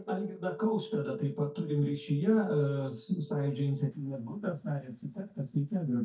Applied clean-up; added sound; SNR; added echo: neural mask model DeepFilterNet 3.